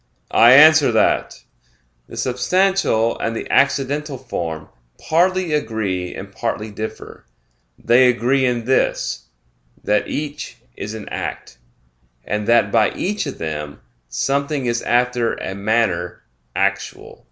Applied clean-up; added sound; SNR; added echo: none; none; none; none.